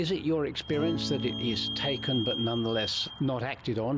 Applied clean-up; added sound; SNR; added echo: none; Acoustic guitar / Strum + Squeak / Vehicle; 6 dB; none.